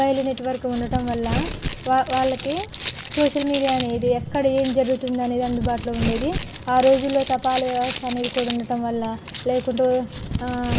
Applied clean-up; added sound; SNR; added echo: none; Crumpling, crinkling; 5 dB; reverberation time 2.0 s.